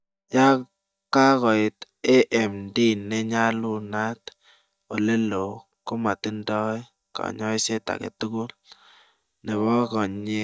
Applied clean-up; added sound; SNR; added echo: neural mask model DeepFilterNet 3.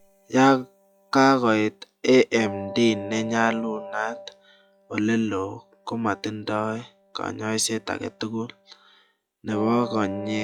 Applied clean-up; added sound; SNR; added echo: classical method log-MMSE.